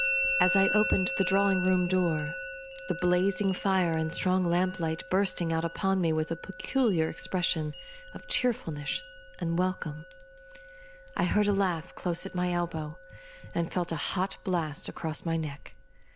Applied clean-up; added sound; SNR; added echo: none; Chime + Musical instrument; 6 dB; none.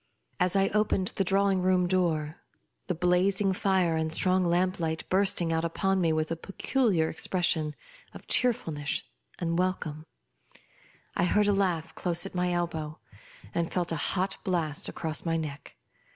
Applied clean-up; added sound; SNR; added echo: none; none; none; none.